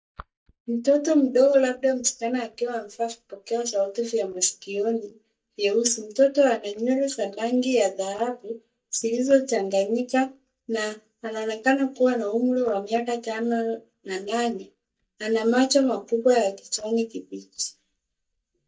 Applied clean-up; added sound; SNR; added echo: neural mask model DeepFilterNet 3.